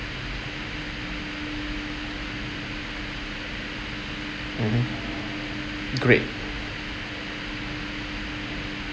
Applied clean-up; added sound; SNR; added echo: none; none; none; none.